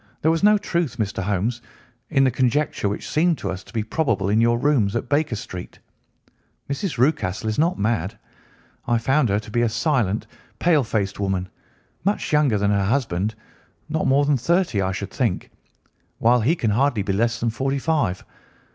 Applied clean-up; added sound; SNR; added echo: none; none; none; none.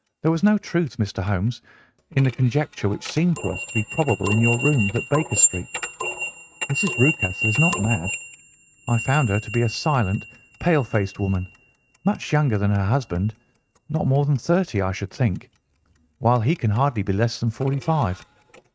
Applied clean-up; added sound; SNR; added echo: neural mask model RNNoise.